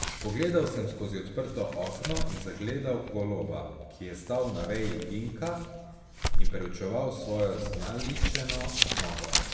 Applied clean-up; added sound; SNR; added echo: none; Crumpling, crinkling; -2 dB; reverberation time 1.1 s.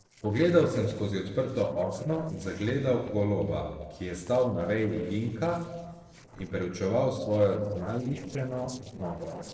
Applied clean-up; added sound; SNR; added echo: neural separator model SepFormer DNS4.